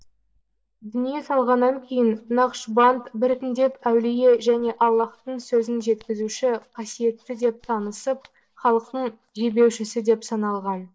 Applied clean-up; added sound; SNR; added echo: neural mask model DeepFilterNet 3.